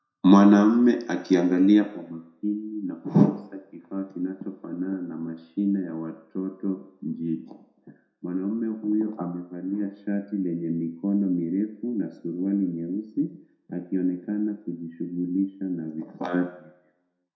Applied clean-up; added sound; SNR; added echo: none; none; none; reverberation time 0.5 s.